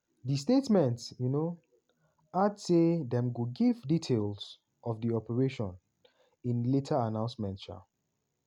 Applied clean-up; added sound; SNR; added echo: none; none; none; none.